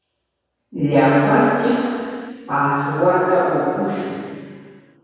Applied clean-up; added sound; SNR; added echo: none; none; none; reverberation time 2.2 s.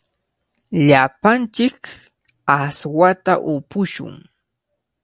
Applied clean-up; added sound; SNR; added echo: none; none; none; none.